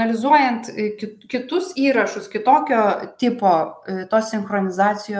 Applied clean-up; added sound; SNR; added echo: none; none; none; none.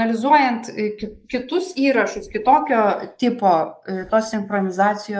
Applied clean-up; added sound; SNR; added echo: neural mask model Resemble Enhance denoiser.